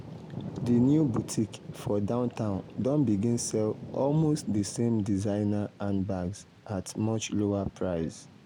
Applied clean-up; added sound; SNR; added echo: none; Thunder / Rain; 14 dB; none.